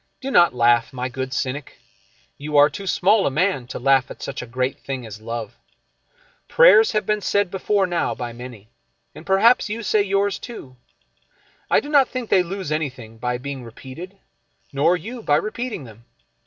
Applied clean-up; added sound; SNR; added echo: none; none; none; none.